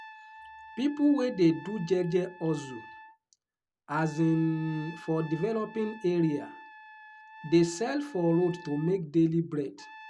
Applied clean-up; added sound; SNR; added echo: none; Trumpet; 19 dB; none.